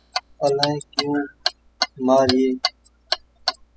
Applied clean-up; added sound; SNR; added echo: classical method spectral subtraction.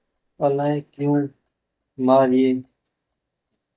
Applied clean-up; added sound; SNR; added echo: neural mask model DeepFilterNet 3.